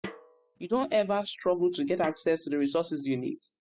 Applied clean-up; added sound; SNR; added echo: classical method spectral subtraction.